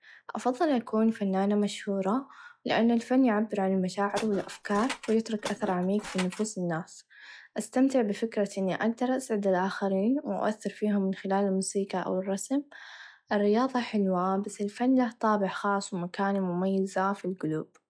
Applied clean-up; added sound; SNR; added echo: classical method log-MMSE.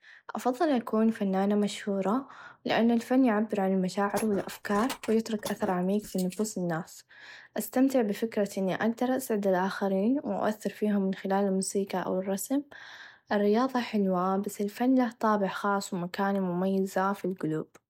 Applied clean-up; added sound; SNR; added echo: neural mask model Resemble Enhance denoiser.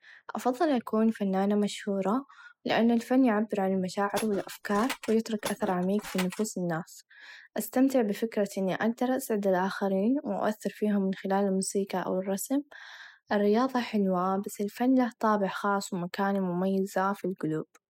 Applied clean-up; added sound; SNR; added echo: classical method spectral subtraction.